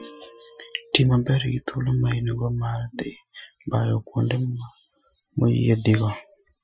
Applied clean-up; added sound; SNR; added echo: classical method Wiener filter.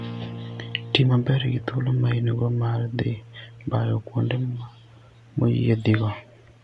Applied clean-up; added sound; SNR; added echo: none; Acoustic guitar; 16 dB; none.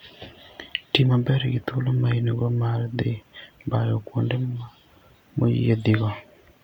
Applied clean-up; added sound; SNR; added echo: none; none; none; none.